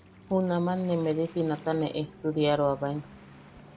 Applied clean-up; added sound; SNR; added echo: none; Waves, surf; 19 dB; none.